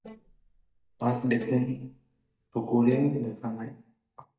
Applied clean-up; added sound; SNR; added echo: neural mask model DeepFilterNet 3.